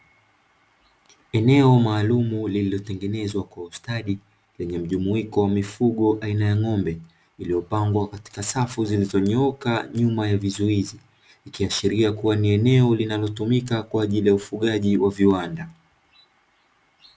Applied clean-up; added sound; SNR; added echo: none; none; none; none.